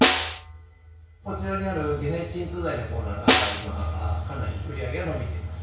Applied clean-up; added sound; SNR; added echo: none; Snare drum; -4 dB; reverberation time 0.6 s.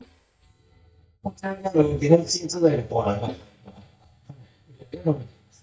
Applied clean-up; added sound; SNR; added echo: neural mask model DeepFilterNet 3.